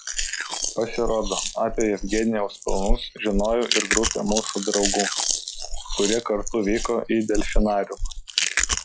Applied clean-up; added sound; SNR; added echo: classical method log-MMSE.